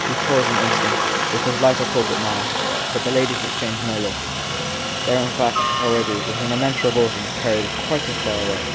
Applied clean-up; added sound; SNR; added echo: none; Aircraft; 0 dB; none.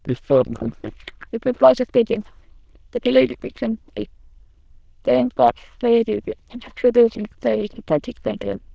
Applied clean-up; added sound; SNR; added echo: neural diffusion model UNIVERSE++.